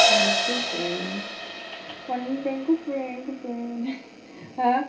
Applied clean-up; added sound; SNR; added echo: none; Crash cymbal; -1 dB; reverberation time 0.3 s.